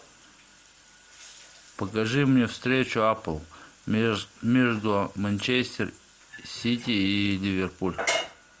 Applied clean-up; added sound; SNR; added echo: none; none; none; none.